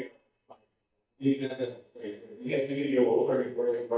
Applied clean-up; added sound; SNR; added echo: neural mask model DeepFilterNet 3.